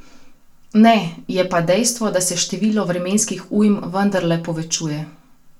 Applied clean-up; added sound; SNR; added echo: none; none; none; reverberation time 0.3 s.